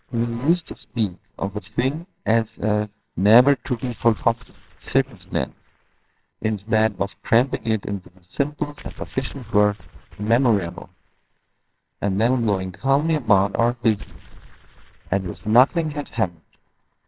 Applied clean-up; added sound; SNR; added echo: neural separator model SepFormer WHAMR!.